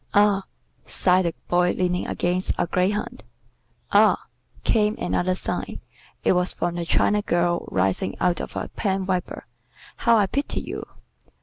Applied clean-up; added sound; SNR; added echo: none; none; none; none.